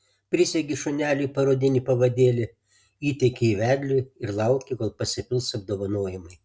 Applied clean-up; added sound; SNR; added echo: none; none; none; none.